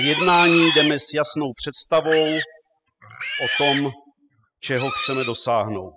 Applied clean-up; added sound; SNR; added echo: classical method spectral subtraction.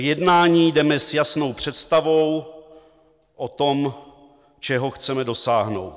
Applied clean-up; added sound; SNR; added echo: none; none; none; none.